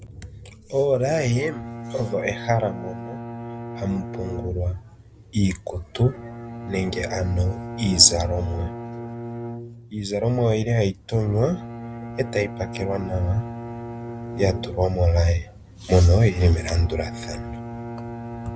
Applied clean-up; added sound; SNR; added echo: none; Bowed string instrument; 12 dB; none.